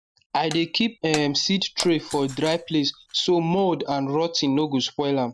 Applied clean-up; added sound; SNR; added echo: none; Shatter; 16 dB; none.